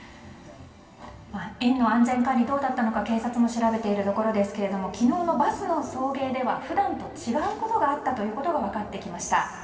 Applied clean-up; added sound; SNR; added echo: none; none; none; reverberation time 2.4 s.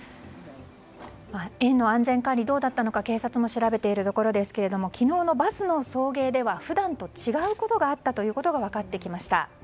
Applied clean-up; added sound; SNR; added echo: none; none; none; none.